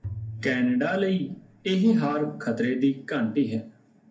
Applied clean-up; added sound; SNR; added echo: none; Bowed string instrument; 15 dB; reverberation time 0.3 s.